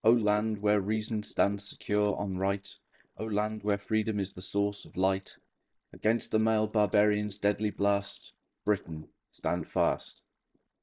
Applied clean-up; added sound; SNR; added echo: neural mask model DeepFilterNet 3.